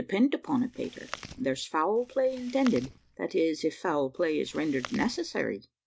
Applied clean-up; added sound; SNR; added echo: none; Chewing, mastication; 17 dB; none.